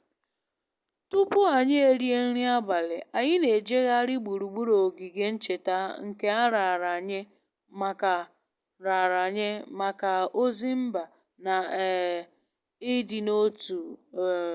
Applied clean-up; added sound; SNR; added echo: none; none; none; none.